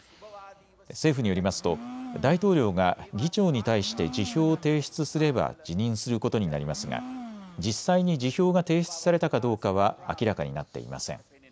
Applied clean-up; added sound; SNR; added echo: none; Domestic sounds, home sounds; 16 dB; none.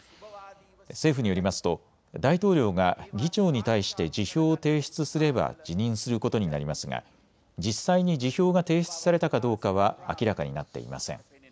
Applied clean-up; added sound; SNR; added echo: none; none; none; none.